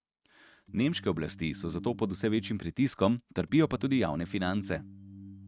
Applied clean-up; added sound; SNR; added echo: neural mask model RNNoise.